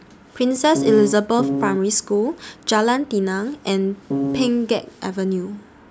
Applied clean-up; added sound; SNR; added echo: none; Piano; 1 dB; none.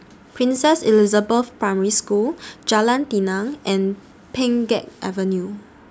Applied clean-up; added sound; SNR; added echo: none; none; none; none.